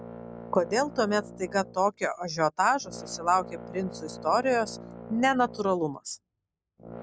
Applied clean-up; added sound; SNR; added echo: none; Brass instrument; 15 dB; none.